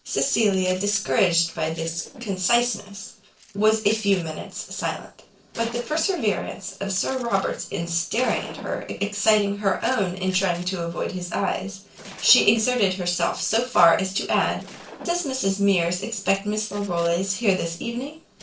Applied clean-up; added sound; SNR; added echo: neural separator model SepFormer DNS4.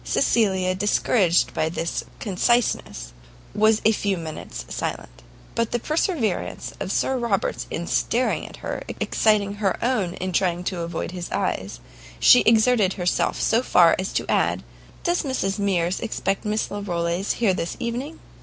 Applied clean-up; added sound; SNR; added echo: none; none; none; none.